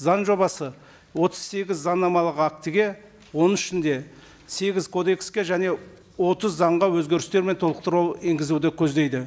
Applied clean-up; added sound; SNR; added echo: none; none; none; none.